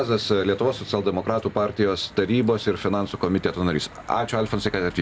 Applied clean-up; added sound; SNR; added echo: none; Church bell / Traffic noise, roadway noise; 19 dB; none.